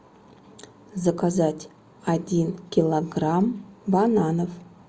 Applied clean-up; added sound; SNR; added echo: none; none; none; none.